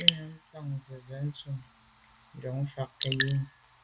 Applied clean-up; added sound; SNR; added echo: none; Raindrop / Drip; -1 dB; none.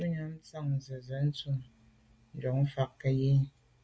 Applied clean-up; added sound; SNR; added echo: none; none; none; none.